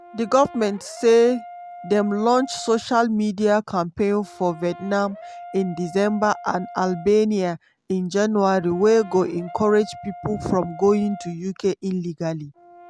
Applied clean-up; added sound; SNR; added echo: none; Brass instrument; 19 dB; none.